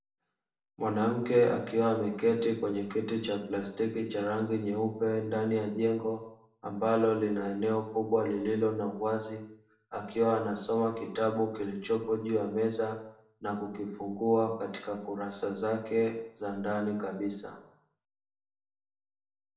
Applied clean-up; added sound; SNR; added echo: none; none; none; reverberation time 0.6 s.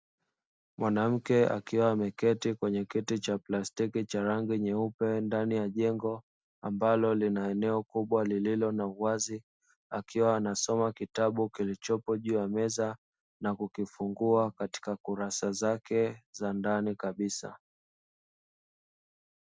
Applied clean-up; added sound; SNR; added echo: none; none; none; none.